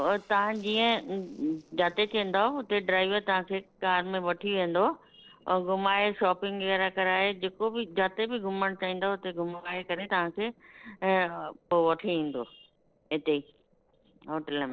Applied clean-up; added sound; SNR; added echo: neural separator model SepFormer DNS4.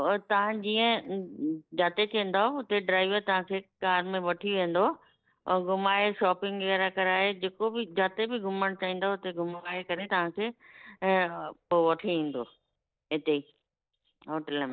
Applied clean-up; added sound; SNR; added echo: neural mask model DeepFilterNet 3.